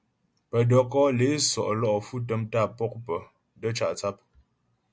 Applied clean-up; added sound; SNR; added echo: none; none; none; none.